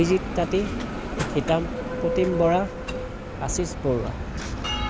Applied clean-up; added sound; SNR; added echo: none; Bell; 4 dB; none.